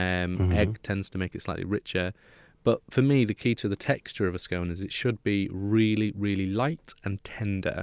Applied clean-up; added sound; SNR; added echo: none; none; none; none.